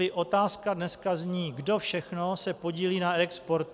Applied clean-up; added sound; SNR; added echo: none; none; none; none.